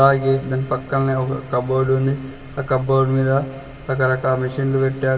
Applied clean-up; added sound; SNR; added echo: none; none; none; reverberation time 1.8 s.